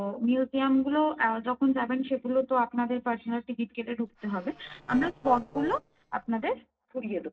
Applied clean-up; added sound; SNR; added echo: neural separator model SepFormer DNS4.